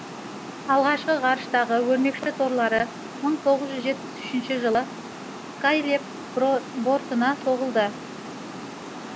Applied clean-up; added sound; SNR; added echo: none; Water; 12 dB; none.